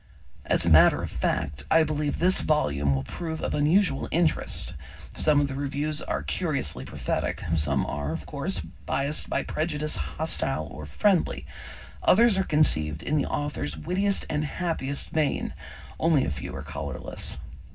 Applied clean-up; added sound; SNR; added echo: none; none; none; reverberation time 0.4 s.